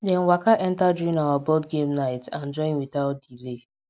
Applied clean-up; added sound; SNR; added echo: none; none; none; none.